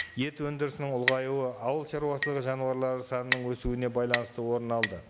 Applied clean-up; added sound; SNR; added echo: none; Chink, clink; 7 dB; none.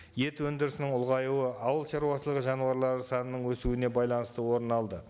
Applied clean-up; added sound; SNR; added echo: none; none; none; none.